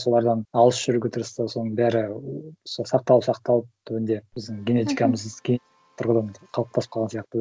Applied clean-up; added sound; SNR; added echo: none; none; none; none.